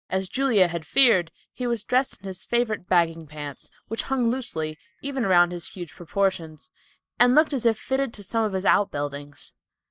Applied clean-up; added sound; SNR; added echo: neural mask model DeepFilterNet 3.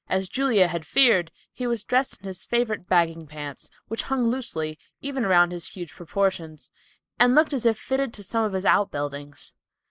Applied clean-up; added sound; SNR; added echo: neural mask model Resemble Enhance denoiser.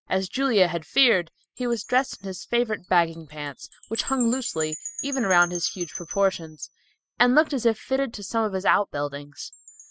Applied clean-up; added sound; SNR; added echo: classical method spectral subtraction.